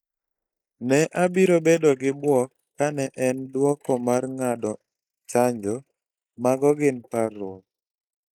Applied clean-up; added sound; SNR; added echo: neural mask model Resemble Enhance denoiser.